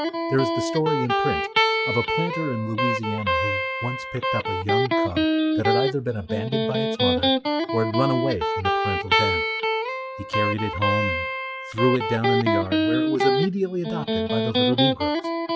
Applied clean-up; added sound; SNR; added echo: classical method log-MMSE.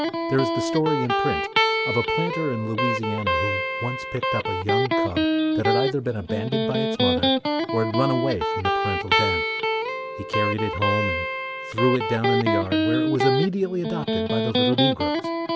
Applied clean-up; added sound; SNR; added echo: none; Electric guitar; -3 dB; none.